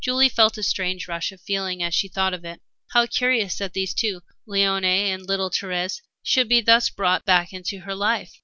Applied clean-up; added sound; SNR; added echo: none; none; none; none.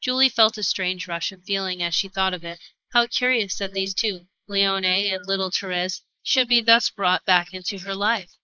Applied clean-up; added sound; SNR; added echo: neural mask model Resemble Enhance denoiser.